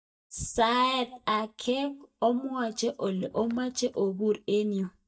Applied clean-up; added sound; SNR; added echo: neural mask model DeepFilterNet 3.